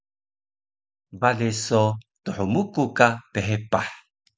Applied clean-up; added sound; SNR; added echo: none; none; none; none.